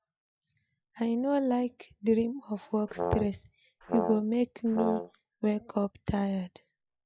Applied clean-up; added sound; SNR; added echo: classical method log-MMSE.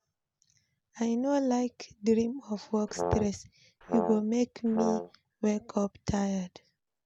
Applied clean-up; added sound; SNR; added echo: none; Brass instrument; 3 dB; none.